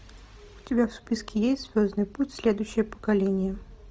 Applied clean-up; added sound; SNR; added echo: none; none; none; none.